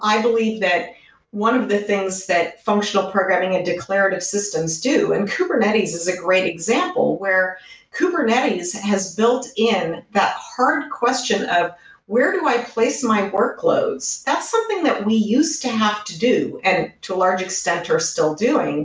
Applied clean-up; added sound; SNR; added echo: none; none; none; none.